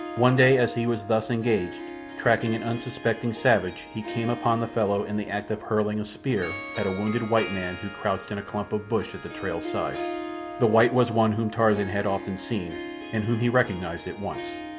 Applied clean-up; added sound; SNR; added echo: none; Harp; 11 dB; none.